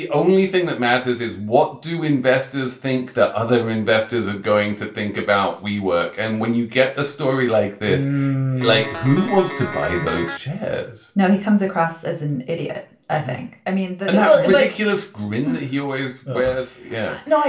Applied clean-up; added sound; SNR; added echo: none; Guitar; 9 dB; reverberation time 0.3 s.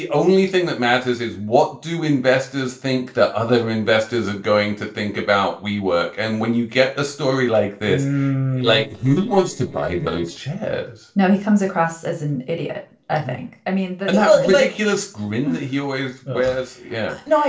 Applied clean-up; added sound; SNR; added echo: neural separator model SepFormer DNS4.